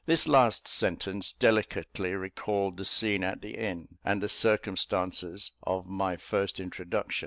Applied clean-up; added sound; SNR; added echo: none; none; none; none.